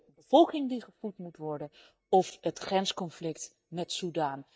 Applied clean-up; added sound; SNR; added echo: neural mask model DeepFilterNet 3.